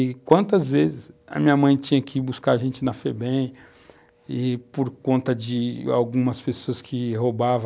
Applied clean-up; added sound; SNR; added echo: none; none; none; none.